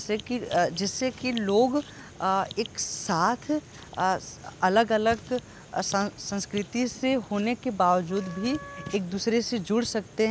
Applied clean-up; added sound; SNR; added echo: none; Wind instrument, woodwind instrument; 18 dB; none.